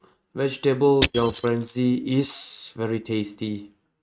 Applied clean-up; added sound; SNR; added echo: neural mask model RNNoise.